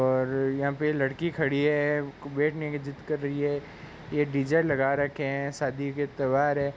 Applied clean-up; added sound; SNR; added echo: none; none; none; none.